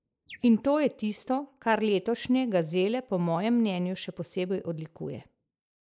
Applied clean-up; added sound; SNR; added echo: neural mask model Resemble Enhance denoiser.